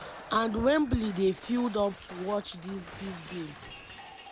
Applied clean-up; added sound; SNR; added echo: none; Shatter; 15 dB; none.